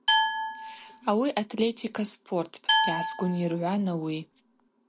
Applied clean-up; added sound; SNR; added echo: none; Glass; 0 dB; none.